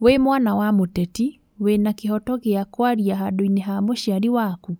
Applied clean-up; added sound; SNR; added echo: none; none; none; none.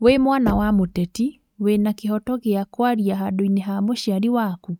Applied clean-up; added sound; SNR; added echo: neural mask model RNNoise.